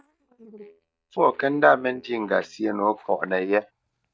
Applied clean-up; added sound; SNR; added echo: neural mask model DeepFilterNet 3.